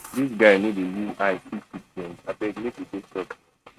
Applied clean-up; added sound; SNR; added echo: neural mask model RNNoise.